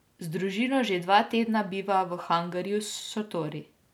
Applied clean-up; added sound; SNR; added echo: none; none; none; none.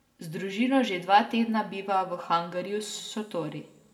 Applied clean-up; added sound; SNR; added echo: none; none; none; reverberation time 1.5 s.